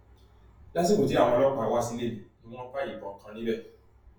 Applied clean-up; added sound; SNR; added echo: none; none; none; reverberation time 0.2 s.